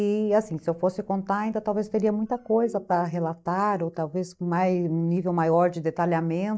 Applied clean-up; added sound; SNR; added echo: neural mask model DeepFilterNet 3.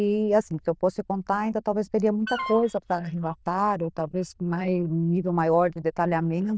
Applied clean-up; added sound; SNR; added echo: neural diffusion model UNIVERSE++.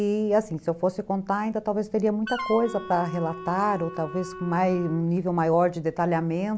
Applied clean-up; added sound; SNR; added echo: none; Wind instrument, woodwind instrument; 12 dB; none.